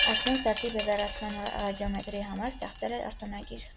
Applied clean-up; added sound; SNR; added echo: none; Wind chime; 0 dB; none.